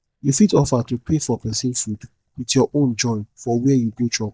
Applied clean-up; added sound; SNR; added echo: neural mask model DeepFilterNet 3.